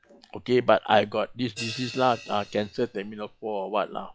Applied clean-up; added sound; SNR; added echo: classical method log-MMSE.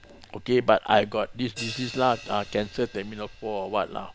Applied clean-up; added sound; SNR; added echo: none; Walk, footsteps + Crash cymbal; 16 dB; none.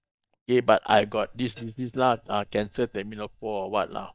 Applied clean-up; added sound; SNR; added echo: neural mask model DeepFilterNet 3.